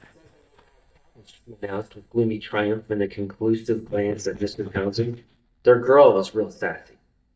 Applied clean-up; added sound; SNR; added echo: neural mask model DeepFilterNet 3.